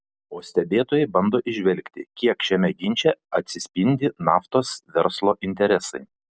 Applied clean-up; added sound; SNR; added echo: none; none; none; none.